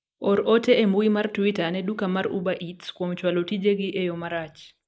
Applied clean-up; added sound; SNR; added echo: neural mask model Resemble Enhance denoiser.